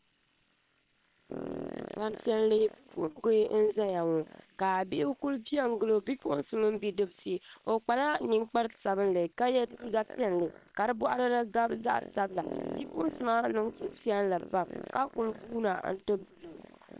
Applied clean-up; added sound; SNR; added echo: neural separator model SepFormer WHAM!.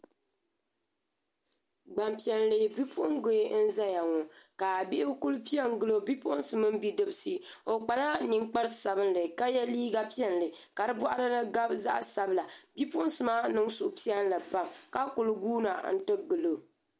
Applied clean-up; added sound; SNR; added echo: none; none; none; none.